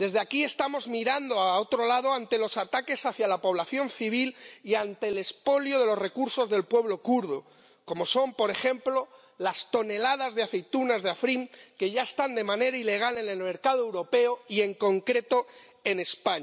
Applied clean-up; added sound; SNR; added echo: none; none; none; none.